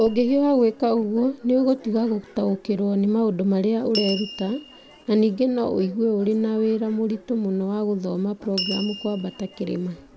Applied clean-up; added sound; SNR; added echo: none; Door / Bell; 16 dB; none.